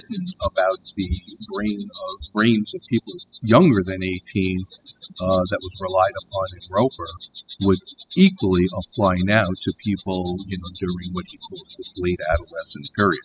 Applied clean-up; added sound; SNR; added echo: classical method spectral subtraction.